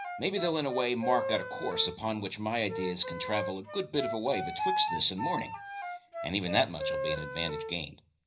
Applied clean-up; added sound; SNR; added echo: none; Wind instrument, woodwind instrument; 5 dB; reverberation time 0.4 s.